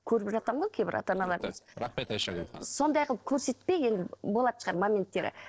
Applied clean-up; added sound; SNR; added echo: neural separator model SepFormer DNS4.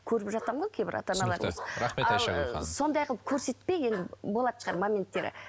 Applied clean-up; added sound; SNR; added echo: none; Bark; 17 dB; none.